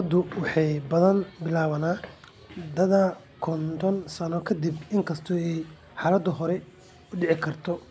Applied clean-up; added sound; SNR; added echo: none; none; none; none.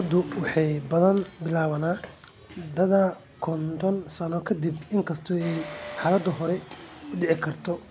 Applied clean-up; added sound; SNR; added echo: none; Engine; 18 dB; none.